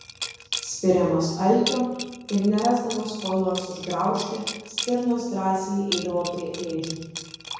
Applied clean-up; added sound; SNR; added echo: none; Liquid; 11 dB; reverberation time 1.0 s.